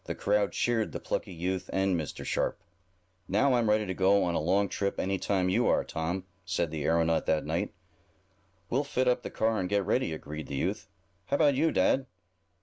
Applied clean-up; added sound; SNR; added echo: none; none; none; none.